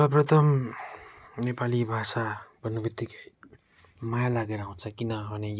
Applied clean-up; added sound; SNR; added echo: none; none; none; none.